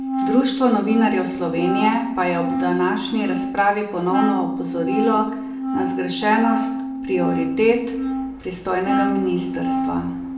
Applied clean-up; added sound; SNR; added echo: none; Wind instrument, woodwind instrument; 2 dB; reverberation time 0.7 s.